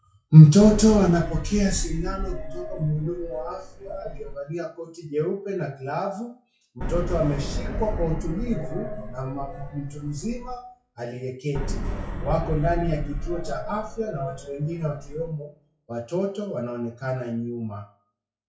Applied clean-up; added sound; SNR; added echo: classical method WPE with log-MMSE.